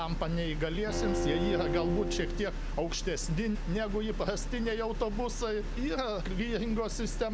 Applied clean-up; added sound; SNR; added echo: none; Bowed string instrument; 5 dB; none.